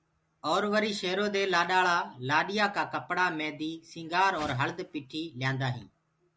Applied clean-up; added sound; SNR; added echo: none; Whoosh, swoosh, swish; 16 dB; none.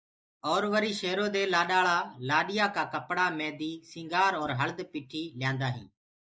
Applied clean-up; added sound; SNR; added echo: neural mask model Resemble Enhance denoiser.